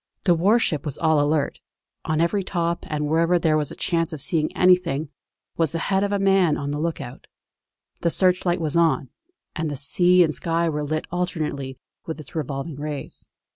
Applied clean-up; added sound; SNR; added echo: none; none; none; none.